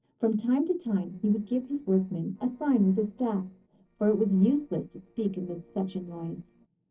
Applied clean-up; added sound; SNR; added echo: neural separator model SepFormer DNS4.